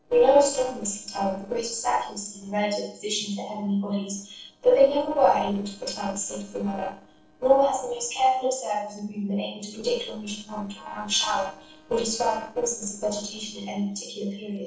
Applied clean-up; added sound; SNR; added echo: neural separator model SepFormer DNS4.